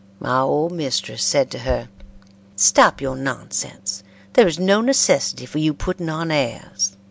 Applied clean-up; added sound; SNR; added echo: none; none; none; none.